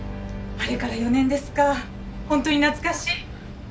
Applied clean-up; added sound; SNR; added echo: none; none; none; none.